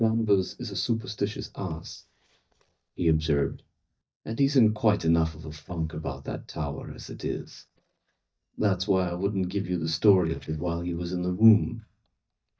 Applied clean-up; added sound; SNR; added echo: neural mask model DeepFilterNet 3.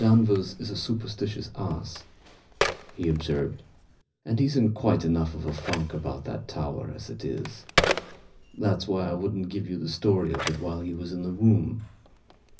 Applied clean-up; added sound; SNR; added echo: none; Telephone; 8 dB; reverberation time 0.4 s.